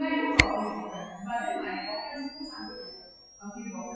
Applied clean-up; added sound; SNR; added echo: classical method WPE with log-MMSE.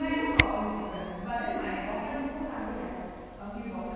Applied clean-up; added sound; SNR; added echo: none; Camera; 3 dB; reverberation time 2.1 s.